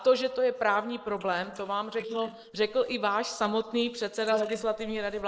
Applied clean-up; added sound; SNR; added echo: neural mask model Resemble Enhance denoiser.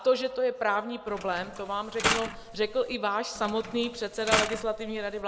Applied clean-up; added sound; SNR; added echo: none; Mechanisms; 4 dB; none.